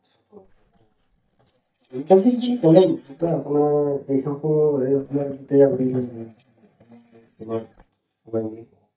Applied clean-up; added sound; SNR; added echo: neural mask model DeepFilterNet 3.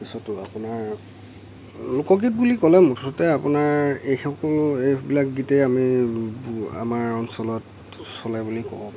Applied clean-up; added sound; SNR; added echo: none; none; none; none.